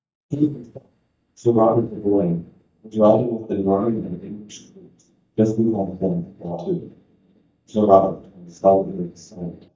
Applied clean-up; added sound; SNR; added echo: neural mask model DeepFilterNet 3.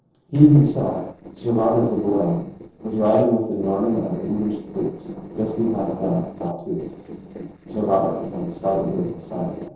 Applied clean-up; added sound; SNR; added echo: neural separator model SepFormer DNS4.